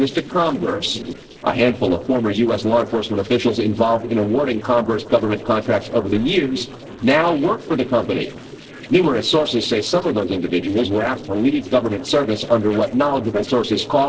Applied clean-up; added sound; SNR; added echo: neural separator model SepFormer DNS4.